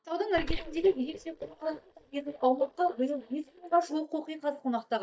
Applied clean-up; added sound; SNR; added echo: neural mask model DeepFilterNet 3.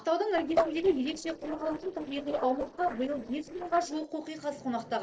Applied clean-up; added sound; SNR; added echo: neural separator model SepFormer DNS4.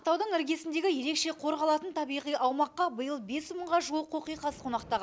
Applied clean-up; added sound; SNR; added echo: none; none; none; none.